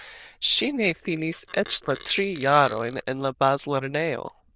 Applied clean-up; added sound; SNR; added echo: neural diffusion model UNIVERSE++.